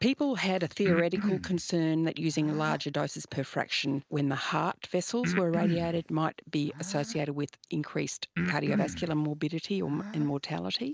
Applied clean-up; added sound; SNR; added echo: neural mask model RNNoise.